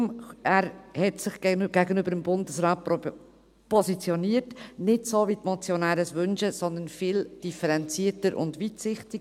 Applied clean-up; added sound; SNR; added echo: none; none; none; none.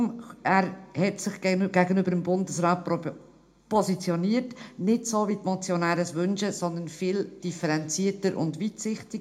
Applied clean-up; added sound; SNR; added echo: none; none; none; reverberation time 0.2 s.